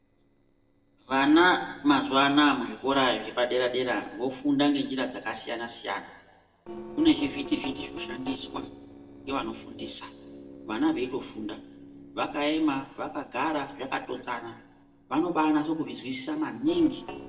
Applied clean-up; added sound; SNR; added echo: neural separator model SepFormer DNS4.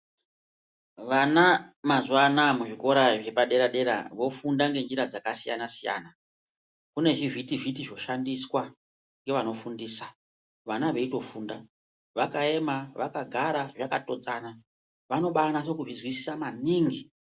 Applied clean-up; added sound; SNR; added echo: none; none; none; none.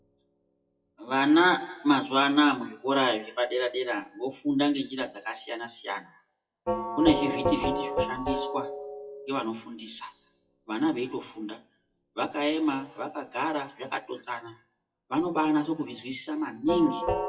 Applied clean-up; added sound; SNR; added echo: classical method WPE with log-MMSE.